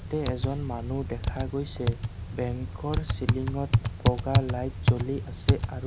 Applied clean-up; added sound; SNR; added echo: none; Typing; -4 dB; none.